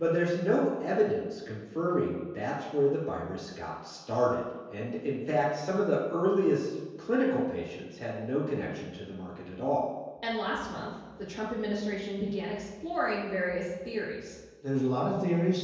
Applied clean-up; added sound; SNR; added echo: none; none; none; reverberation time 1.2 s.